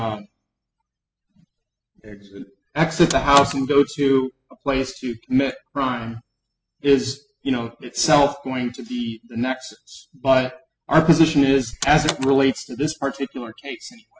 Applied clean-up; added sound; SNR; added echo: classical method spectral subtraction.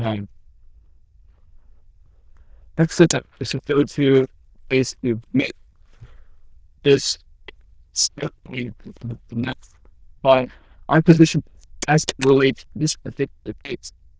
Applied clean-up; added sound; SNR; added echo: neural diffusion model UNIVERSE++.